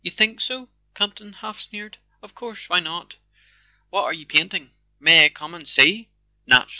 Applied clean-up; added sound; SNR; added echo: none; none; none; none.